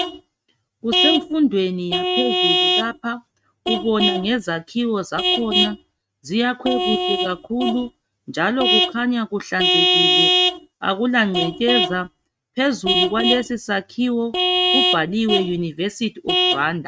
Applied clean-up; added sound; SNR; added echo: neural mask model RNNoise.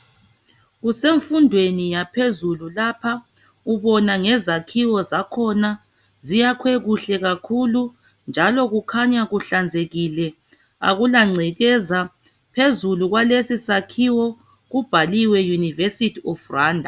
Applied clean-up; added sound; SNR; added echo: none; none; none; none.